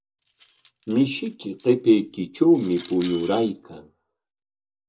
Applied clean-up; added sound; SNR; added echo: none; Cutlery, silverware; 14 dB; reverberation time 0.2 s.